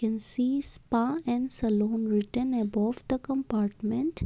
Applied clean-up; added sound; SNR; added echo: none; none; none; none.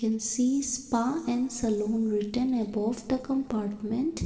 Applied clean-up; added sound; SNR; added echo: none; none; none; reverberation time 2.1 s.